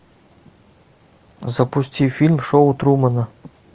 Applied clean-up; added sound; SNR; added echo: none; none; none; none.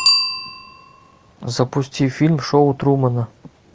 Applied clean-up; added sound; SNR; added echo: none; Bicycle bell; 6 dB; none.